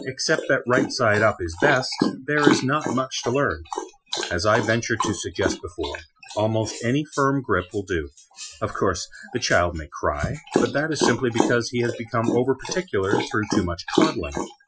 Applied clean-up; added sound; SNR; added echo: classical method Wiener filter.